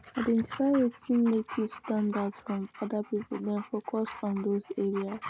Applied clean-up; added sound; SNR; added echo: none; Dog; 15 dB; none.